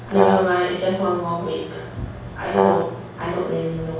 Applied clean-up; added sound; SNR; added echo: none; Brass instrument; -3 dB; reverberation time 0.7 s.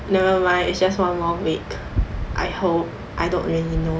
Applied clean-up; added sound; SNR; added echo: none; none; none; none.